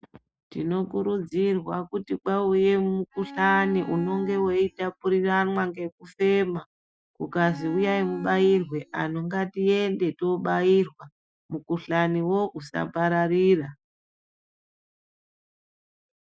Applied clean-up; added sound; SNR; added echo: classical method Wiener filter.